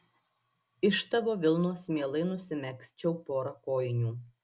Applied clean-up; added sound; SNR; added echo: none; none; none; none.